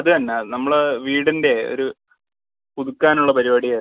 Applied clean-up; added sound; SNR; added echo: none; none; none; none.